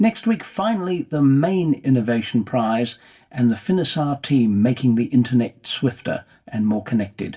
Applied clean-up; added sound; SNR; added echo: none; none; none; reverberation time 0.2 s.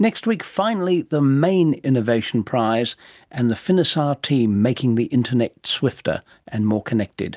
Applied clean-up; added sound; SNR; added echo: none; none; none; none.